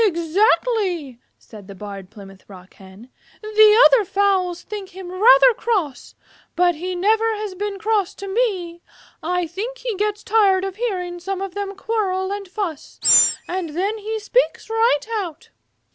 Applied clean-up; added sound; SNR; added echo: none; Animal; 1 dB; none.